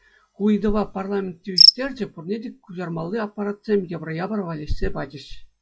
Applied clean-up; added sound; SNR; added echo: classical method log-MMSE.